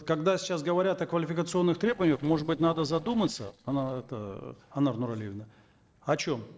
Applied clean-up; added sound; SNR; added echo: neural separator model SepFormer DNS4.